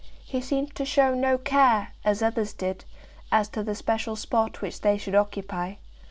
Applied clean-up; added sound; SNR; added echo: none; none; none; none.